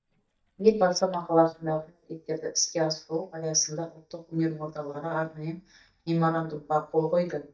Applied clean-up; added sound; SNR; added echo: neural mask model DeepFilterNet 3.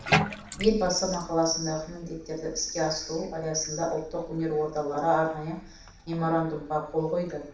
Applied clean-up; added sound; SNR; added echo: none; Bathtub (filling or washing); 8 dB; reverberation time 0.7 s.